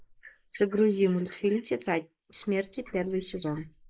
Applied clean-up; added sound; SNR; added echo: neural mask model Resemble Enhance denoiser.